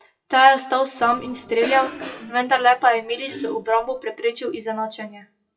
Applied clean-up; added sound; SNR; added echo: classical method WPE with log-MMSE.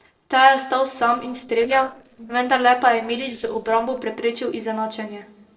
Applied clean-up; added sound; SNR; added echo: neural separator model SepFormer DNS4.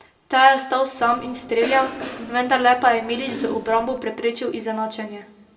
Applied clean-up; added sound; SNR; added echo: none; Cough; 12 dB; reverberation time 0.8 s.